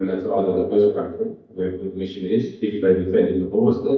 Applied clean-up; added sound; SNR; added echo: neural mask model DeepFilterNet 3.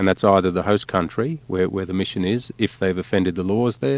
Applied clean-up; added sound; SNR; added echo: none; none; none; none.